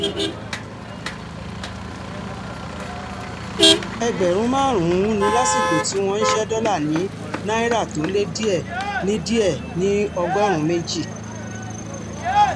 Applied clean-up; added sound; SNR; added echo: none; Motor vehicle (road); 1 dB; none.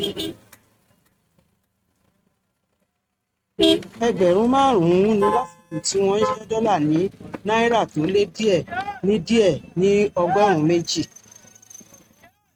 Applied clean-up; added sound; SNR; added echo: neural mask model RNNoise.